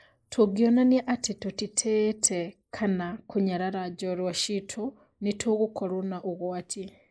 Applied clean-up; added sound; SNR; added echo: neural mask model Resemble Enhance denoiser.